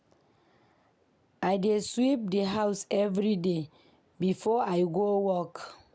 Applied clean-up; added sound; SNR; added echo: none; none; none; none.